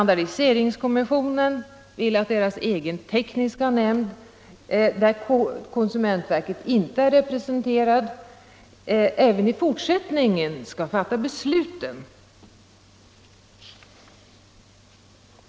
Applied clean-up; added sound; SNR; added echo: none; none; none; none.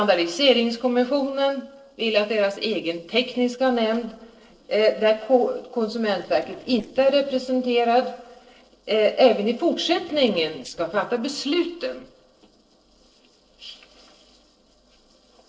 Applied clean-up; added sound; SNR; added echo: neural separator model SepFormer DNS4.